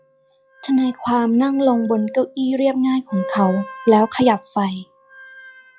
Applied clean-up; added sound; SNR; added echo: classical method log-MMSE.